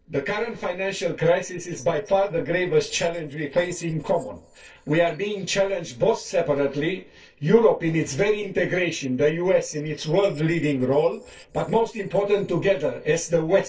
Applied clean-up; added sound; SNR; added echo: neural separator model SepFormer DNS4.